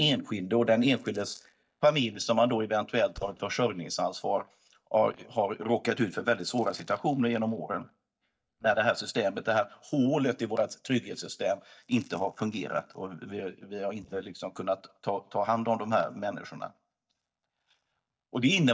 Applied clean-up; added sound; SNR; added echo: neural mask model DeepFilterNet 3.